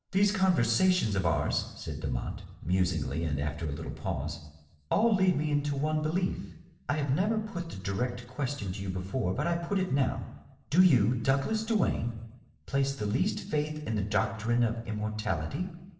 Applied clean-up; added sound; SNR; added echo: none; none; none; reverberation time 0.9 s.